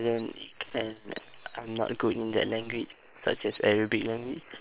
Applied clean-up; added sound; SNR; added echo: neural separator model SepFormer WHAM!.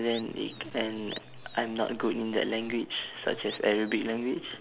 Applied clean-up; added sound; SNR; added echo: none; Animal; 17 dB; none.